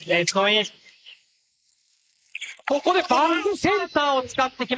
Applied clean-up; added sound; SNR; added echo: neural mask model Resemble Enhance denoiser.